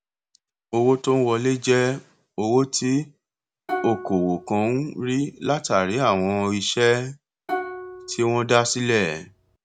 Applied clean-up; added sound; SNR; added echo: none; Plucked string instrument; 12 dB; none.